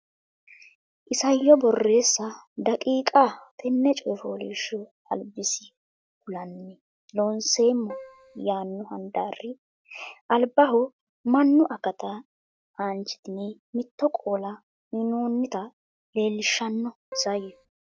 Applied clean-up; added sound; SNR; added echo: none; Keyboard (musical); 15 dB; none.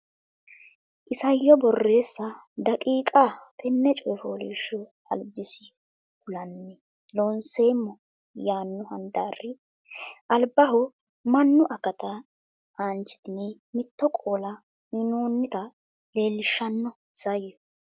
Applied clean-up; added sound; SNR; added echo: none; none; none; none.